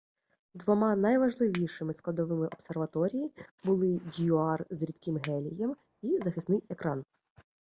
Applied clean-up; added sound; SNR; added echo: none; Chink, clink; 12 dB; none.